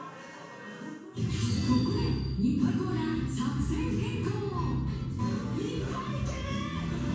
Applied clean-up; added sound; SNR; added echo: none; none; none; reverberation time 1.2 s.